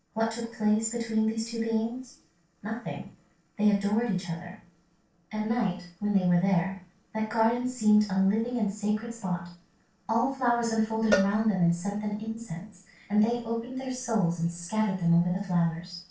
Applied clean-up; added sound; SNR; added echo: neural separator model SepFormer DNS4.